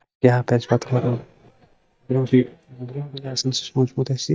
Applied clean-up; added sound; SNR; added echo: neural mask model DeepFilterNet 3.